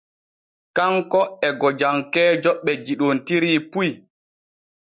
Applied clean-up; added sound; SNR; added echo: none; none; none; none.